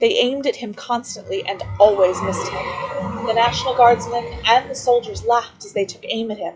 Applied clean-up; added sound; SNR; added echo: classical method log-MMSE.